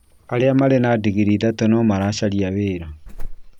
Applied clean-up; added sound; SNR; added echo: none; Alarm / Insect; 15 dB; none.